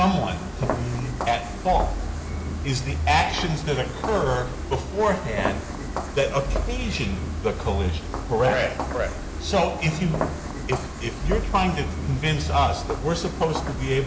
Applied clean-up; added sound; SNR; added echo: none; Walk, footsteps; 3 dB; none.